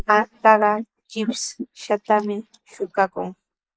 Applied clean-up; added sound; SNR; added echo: neural mask model Resemble Enhance denoiser.